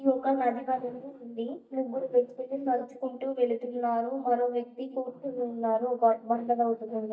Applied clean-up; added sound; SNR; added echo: neural mask model DeepFilterNet 3.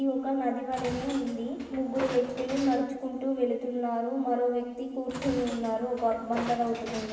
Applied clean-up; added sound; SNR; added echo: none; Train; 13 dB; reverberation time 1.3 s.